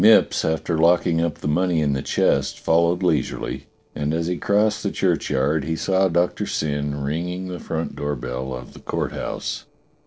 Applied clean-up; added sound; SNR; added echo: neural separator model SepFormer DNS4.